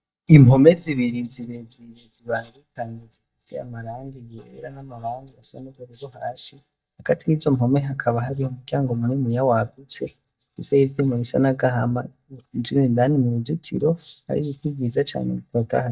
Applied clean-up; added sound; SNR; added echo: neural mask model DeepFilterNet 3.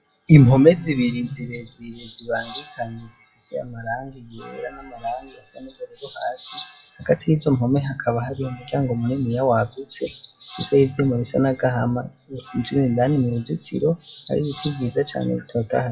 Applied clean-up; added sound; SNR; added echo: classical method WPE with log-MMSE.